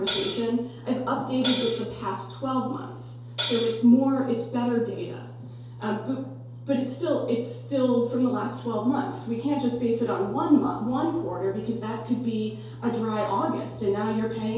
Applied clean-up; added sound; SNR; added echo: none; Hi-hat; 2 dB; reverberation time 2.4 s.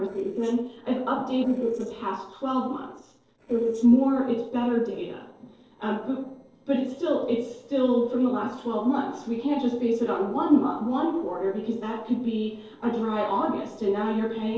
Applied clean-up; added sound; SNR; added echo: neural separator model SepFormer DNS4.